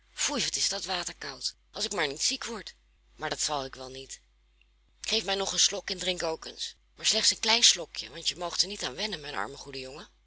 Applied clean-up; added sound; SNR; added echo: none; none; none; none.